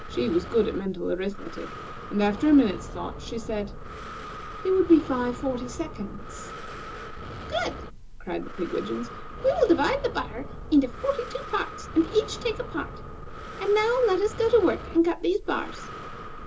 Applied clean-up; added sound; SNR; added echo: none; Breathing; 11 dB; reverberation time 0.2 s.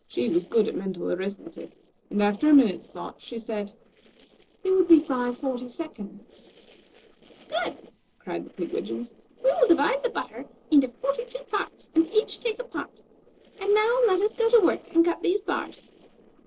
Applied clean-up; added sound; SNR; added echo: neural separator model SepFormer DNS4.